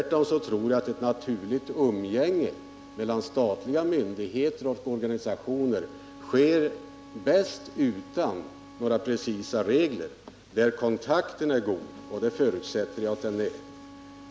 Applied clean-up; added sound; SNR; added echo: none; Bowed string instrument; 20 dB; none.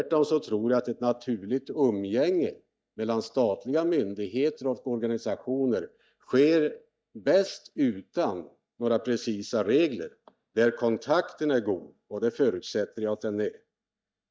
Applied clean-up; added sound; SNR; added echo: neural mask model DeepFilterNet 3.